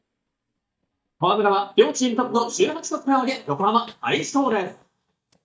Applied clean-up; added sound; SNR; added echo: neural mask model DeepFilterNet 3.